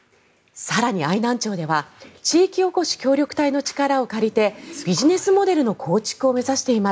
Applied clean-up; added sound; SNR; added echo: none; none; none; none.